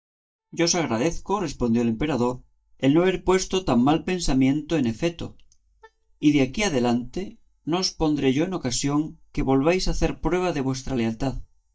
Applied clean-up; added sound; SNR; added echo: neural mask model DeepFilterNet 3.